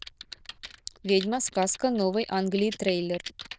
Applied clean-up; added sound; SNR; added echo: neural diffusion model UNIVERSE++.